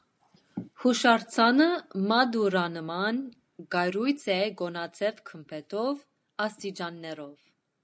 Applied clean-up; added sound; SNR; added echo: none; none; none; none.